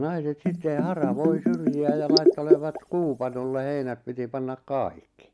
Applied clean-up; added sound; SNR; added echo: none; Bathtub (filling or washing); -3 dB; none.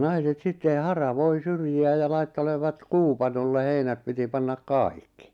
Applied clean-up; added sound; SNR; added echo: none; none; none; none.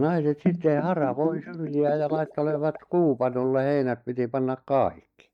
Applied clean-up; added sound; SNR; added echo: neural mask model DeepFilterNet 3.